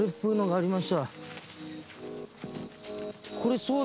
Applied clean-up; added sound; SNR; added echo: none; Piano; 11 dB; none.